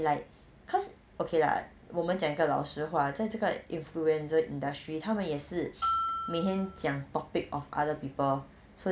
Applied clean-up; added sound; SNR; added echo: none; Bell; 2 dB; none.